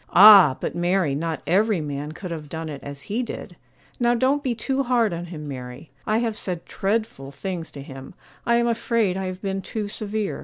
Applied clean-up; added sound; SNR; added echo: none; none; none; none.